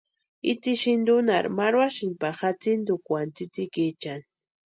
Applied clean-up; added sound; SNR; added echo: none; none; none; none.